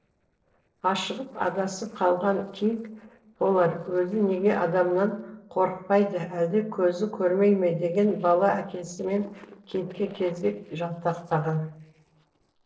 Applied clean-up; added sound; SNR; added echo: neural separator model SepFormer DNS4.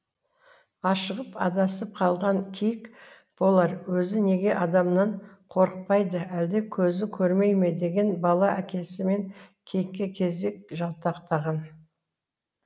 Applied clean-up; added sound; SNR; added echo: none; none; none; none.